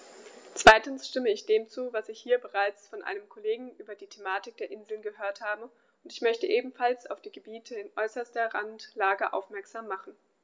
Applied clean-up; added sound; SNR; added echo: none; none; none; none.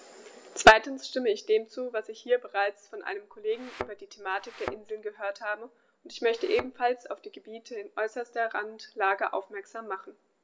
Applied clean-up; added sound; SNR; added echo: none; Thump, thud; 12 dB; none.